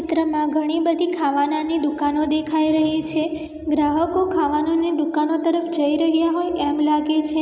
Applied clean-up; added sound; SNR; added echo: none; none; none; none.